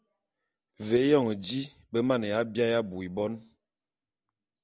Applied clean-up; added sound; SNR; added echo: none; none; none; none.